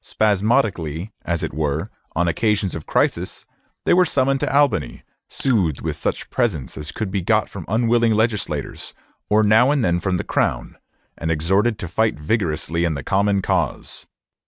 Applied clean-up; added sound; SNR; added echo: neural mask model RNNoise.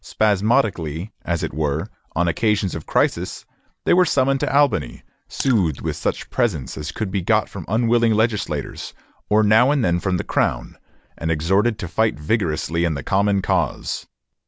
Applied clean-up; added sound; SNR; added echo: none; Raindrop / Splash, splatter; 17 dB; none.